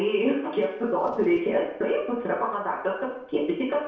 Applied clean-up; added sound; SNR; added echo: neural separator model SepFormer DNS4.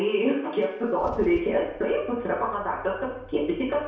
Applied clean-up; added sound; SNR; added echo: none; Idling / Engine starting / Car; 19 dB; reverberation time 0.7 s.